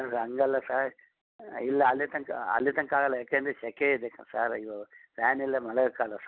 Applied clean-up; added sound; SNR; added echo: none; none; none; none.